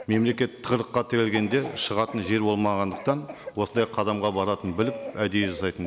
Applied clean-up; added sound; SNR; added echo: none; Cough; 15 dB; none.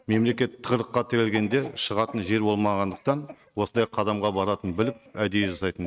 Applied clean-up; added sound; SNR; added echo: neural mask model RNNoise.